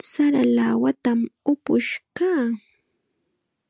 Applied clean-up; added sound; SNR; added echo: none; none; none; none.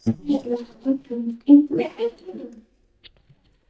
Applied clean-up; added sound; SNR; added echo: neural mask model DeepFilterNet 3.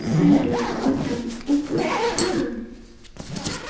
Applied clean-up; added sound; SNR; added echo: none; Zipper (clothing); 1 dB; reverberation time 0.9 s.